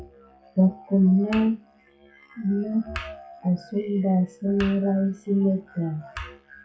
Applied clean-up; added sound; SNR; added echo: classical method WPE with log-MMSE.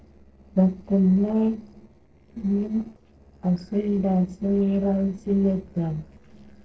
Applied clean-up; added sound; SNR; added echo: neural separator model SepFormer DNS4.